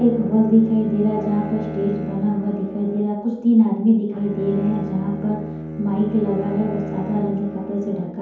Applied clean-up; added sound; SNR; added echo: none; Bowed string instrument; 10 dB; reverberation time 0.9 s.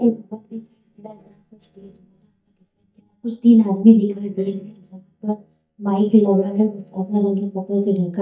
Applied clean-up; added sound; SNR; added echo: neural mask model DeepFilterNet 3.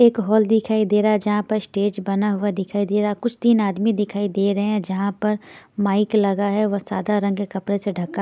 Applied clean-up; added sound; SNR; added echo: none; none; none; none.